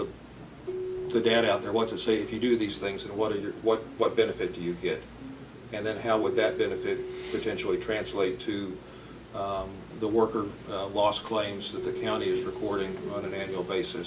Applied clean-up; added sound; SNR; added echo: none; Keyboard (musical); 11 dB; none.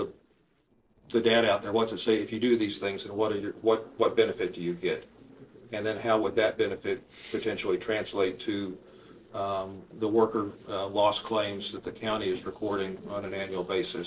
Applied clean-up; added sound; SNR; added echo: neural separator model SepFormer DNS4.